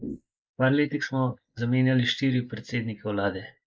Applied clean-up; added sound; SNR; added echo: neural mask model Resemble Enhance denoiser.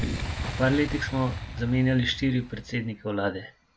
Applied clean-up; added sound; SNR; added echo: none; Boom; 8 dB; none.